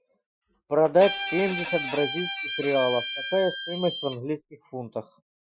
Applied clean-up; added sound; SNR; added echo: classical method Wiener filter.